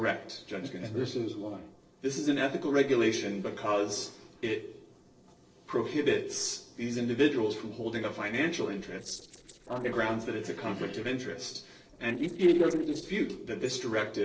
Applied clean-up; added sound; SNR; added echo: neural separator model SepFormer DNS4.